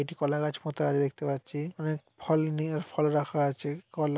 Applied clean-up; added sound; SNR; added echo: none; none; none; none.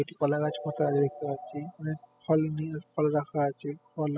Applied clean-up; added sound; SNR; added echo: classical method spectral subtraction.